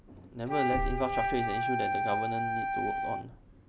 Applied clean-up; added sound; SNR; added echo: none; Wind instrument, woodwind instrument; -2 dB; none.